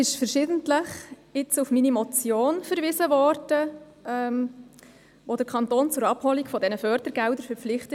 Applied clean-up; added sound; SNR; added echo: none; none; none; none.